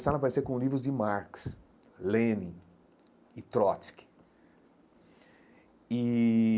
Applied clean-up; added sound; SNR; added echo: none; none; none; none.